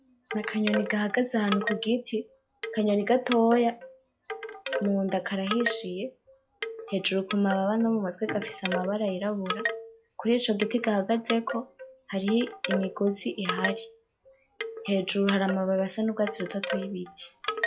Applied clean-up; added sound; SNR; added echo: classical method log-MMSE.